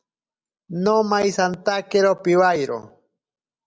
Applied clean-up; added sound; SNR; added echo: none; none; none; none.